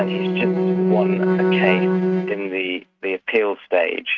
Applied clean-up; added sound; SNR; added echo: neural mask model RNNoise.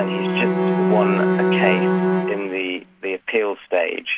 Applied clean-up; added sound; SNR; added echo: none; Bowed string instrument; -3 dB; none.